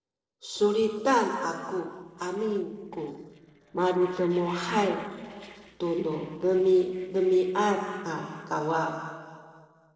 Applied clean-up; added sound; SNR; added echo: neural separator model SepFormer DNS4.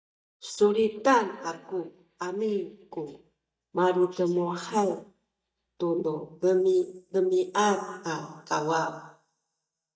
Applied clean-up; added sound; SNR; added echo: neural mask model DeepFilterNet 3.